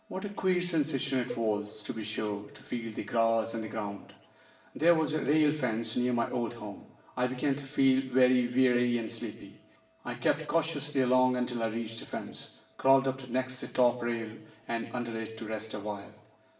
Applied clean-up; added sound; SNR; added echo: none; Cowbell; 16 dB; reverberation time 0.7 s.